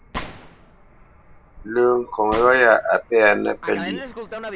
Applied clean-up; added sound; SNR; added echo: none; Gunshot, gunfire + Fixed-wing aircraft, airplane; 15 dB; none.